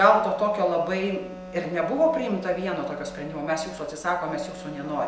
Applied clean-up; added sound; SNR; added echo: none; Wind instrument, woodwind instrument; 14 dB; none.